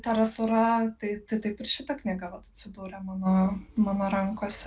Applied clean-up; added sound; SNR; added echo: none; none; none; none.